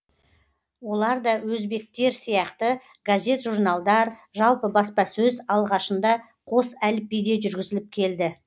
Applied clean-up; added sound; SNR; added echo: none; none; none; none.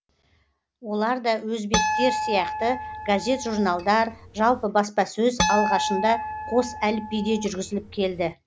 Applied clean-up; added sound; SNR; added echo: none; Harp; 4 dB; none.